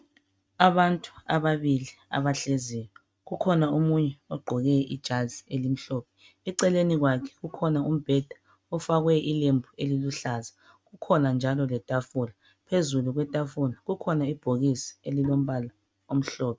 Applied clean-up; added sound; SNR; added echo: neural mask model RNNoise.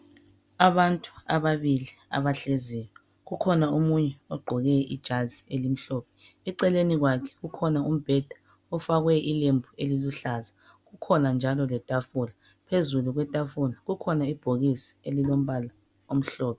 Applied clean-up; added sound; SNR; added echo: none; Bowed string instrument; 19 dB; none.